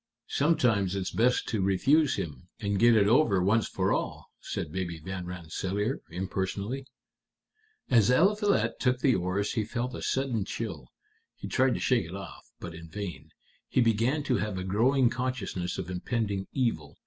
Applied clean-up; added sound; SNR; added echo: none; none; none; none.